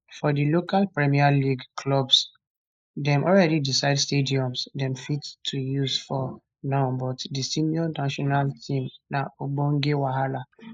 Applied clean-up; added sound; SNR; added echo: neural mask model Resemble Enhance denoiser.